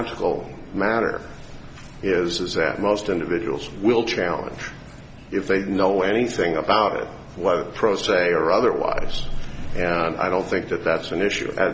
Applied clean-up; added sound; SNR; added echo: none; none; none; none.